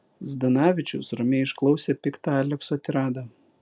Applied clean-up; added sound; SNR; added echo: none; none; none; none.